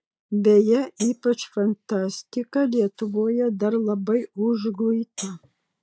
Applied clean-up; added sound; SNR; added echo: neural mask model DeepFilterNet 3.